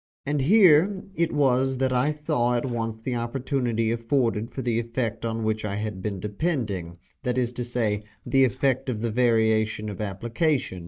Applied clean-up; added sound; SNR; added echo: neural mask model DeepFilterNet 3.